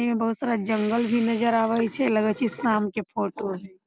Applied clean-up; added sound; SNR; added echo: none; Sink (filling or washing) / Water tap, faucet; 17 dB; none.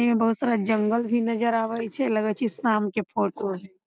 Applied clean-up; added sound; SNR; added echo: neural mask model DeepFilterNet 3.